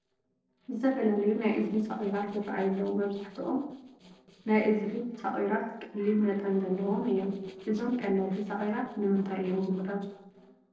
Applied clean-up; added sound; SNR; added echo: neural separator model SepFormer DNS4.